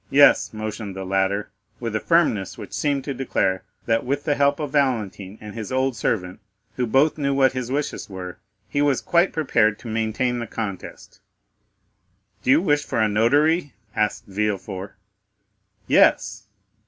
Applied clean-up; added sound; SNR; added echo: none; none; none; none.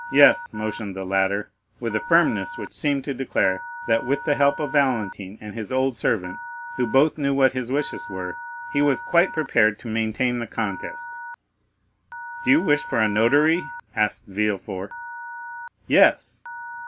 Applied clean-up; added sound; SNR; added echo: none; Telephone; 13 dB; none.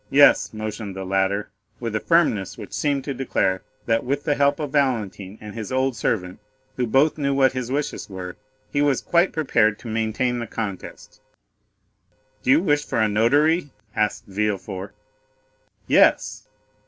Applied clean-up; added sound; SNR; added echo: neural separator model SepFormer DNS4.